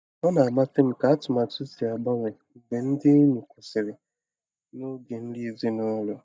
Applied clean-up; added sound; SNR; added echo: neural mask model DeepFilterNet 3.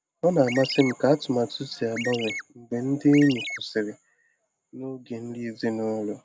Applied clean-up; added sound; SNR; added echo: none; Chirp, tweet; 7 dB; none.